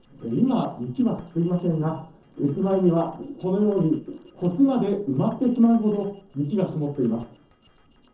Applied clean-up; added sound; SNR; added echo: neural separator model SepFormer DNS4.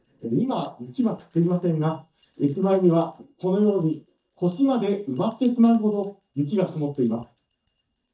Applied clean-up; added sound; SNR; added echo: neural mask model DeepFilterNet 3.